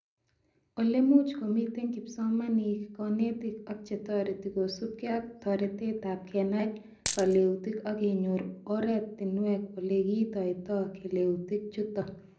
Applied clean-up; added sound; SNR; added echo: none; Coin (dropping); 4 dB; reverberation time 0.5 s.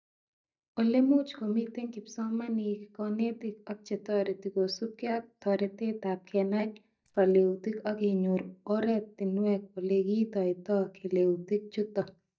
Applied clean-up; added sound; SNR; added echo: neural mask model DeepFilterNet 3.